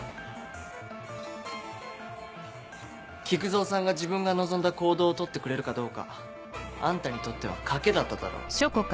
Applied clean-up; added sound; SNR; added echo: none; none; none; none.